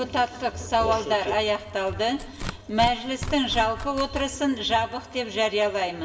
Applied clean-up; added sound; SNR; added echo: none; Tearing; 11 dB; reverberation time 1.8 s.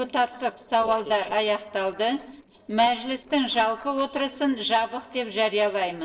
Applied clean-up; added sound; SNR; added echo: neural separator model SepFormer DNS4.